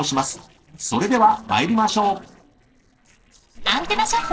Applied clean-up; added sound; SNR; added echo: neural separator model SepFormer DNS4.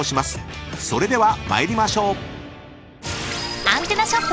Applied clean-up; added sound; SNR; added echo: none; none; none; none.